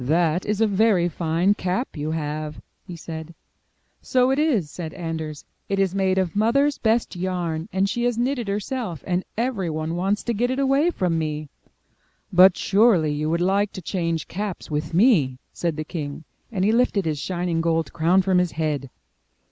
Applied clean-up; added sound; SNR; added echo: none; none; none; none.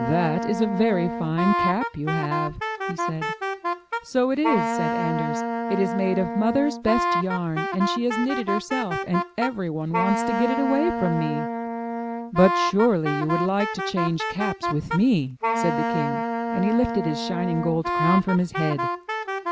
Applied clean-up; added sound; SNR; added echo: none; Wind instrument, woodwind instrument; 2 dB; none.